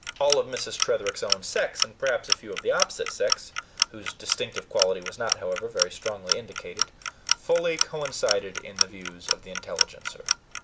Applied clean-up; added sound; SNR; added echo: none; Clock; 0 dB; none.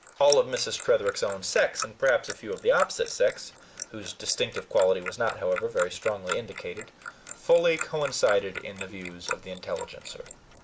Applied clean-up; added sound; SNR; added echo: neural mask model Resemble Enhance denoiser.